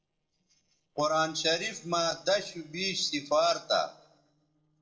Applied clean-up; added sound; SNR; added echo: neural separator model SepFormer DNS4.